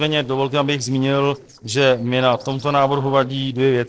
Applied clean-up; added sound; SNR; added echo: neural separator model SepFormer DNS4.